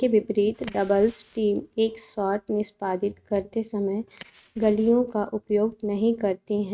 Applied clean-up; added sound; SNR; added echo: neural mask model RNNoise.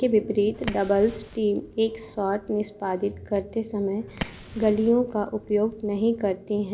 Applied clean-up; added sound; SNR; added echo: none; Fire; 16 dB; none.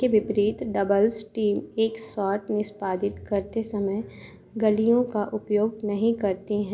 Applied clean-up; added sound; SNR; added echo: none; none; none; none.